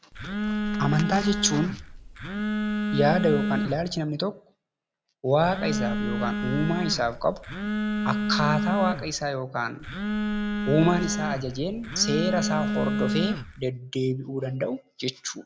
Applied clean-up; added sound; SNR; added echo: none; Telephone; 1 dB; none.